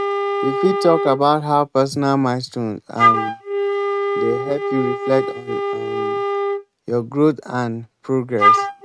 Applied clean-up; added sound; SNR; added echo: neural mask model RNNoise.